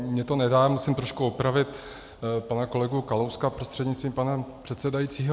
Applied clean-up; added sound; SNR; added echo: none; none; none; none.